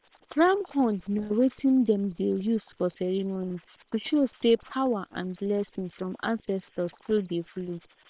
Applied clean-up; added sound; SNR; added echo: neural separator model SepFormer WHAM!.